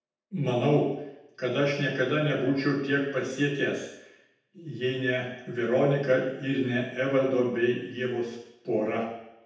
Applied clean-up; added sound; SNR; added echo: none; none; none; reverberation time 0.8 s.